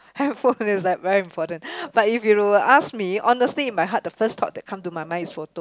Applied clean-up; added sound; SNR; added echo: none; none; none; none.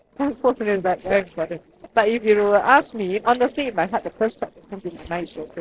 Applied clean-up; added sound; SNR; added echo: neural separator model SepFormer DNS4.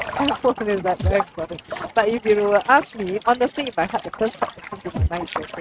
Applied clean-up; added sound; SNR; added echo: neural mask model RNNoise.